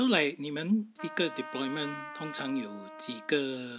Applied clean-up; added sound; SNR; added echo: none; Trumpet; 14 dB; none.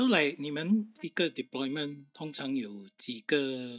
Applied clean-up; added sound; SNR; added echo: neural mask model DeepFilterNet 3.